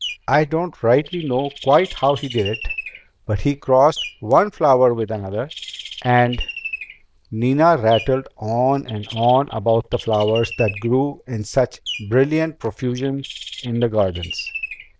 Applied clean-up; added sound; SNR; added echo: neural diffusion model UNIVERSE++.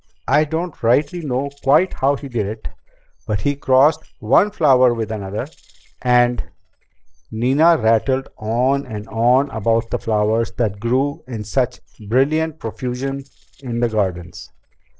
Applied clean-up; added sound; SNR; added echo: neural separator model SepFormer DNS4.